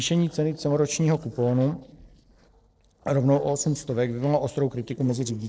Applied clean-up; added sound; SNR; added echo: neural separator model SepFormer DNS4.